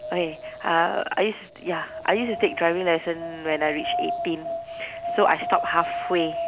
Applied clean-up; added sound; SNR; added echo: none; Wind; 7 dB; none.